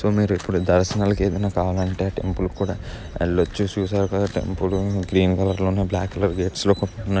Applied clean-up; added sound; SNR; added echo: none; none; none; none.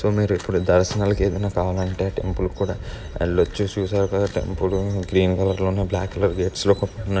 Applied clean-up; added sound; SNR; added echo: none; none; none; reverberation time 1.0 s.